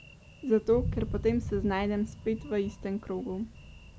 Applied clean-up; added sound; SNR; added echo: none; Thunder; 9 dB; none.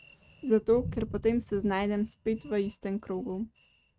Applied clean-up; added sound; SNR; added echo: neural mask model RNNoise.